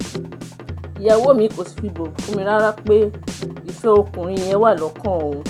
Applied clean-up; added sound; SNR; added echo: none; Drum kit; 11 dB; none.